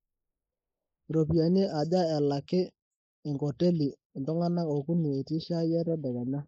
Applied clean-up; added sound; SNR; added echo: neural mask model Resemble Enhance denoiser.